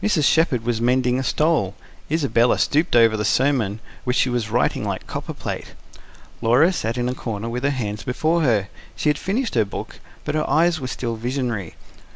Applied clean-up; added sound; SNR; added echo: none; none; none; none.